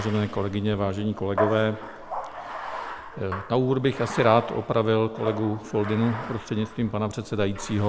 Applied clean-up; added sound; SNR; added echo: none; Bathtub (filling or washing); 10 dB; none.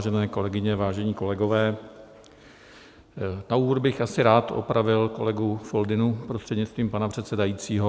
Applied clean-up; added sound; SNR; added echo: none; none; none; none.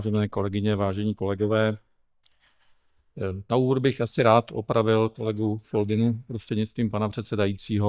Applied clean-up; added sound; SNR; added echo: neural mask model DeepFilterNet 3.